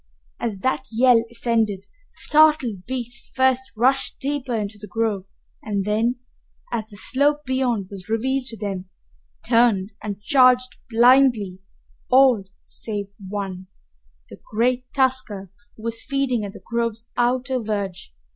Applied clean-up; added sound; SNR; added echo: none; none; none; none.